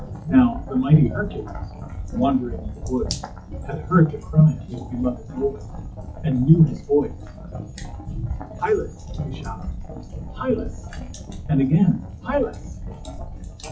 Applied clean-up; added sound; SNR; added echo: classical method WPE with log-MMSE.